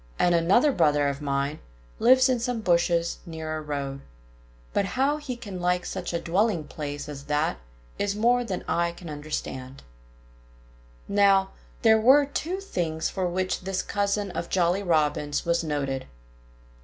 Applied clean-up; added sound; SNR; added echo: none; none; none; none.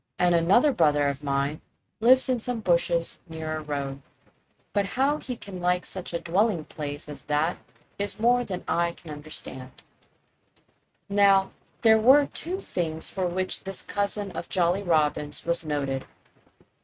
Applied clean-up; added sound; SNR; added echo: neural mask model RNNoise.